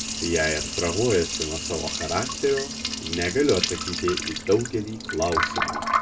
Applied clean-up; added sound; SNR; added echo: none; Liquid; 3 dB; reverberation time 0.2 s.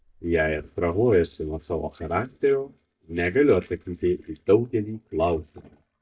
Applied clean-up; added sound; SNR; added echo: neural mask model DeepFilterNet 3.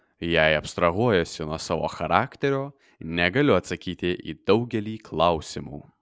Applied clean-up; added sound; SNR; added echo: none; none; none; none.